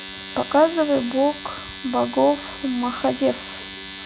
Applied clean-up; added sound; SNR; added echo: none; Domestic sounds, home sounds; 13 dB; none.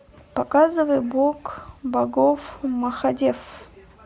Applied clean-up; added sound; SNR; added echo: none; none; none; none.